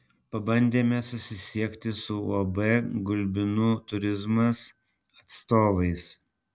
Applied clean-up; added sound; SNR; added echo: none; none; none; none.